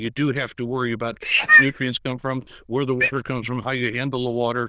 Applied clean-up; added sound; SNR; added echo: neural diffusion model UNIVERSE++.